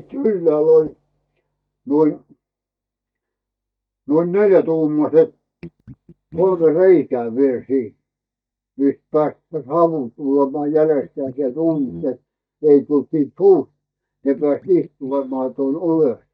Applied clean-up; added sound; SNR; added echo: neural mask model DeepFilterNet 3.